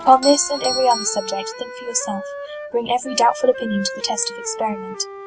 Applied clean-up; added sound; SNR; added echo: none; Doorbell + Wind instrument, woodwind instrument; 10 dB; none.